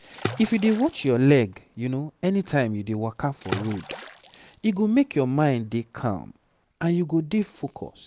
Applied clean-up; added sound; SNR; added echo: none; Water / Splash, splatter; 14 dB; none.